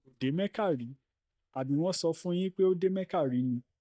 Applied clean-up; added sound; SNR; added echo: neural mask model DeepFilterNet 3.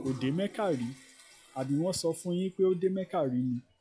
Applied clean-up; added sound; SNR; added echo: classical method log-MMSE.